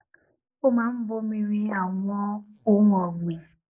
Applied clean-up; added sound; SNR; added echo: neural mask model Resemble Enhance denoiser.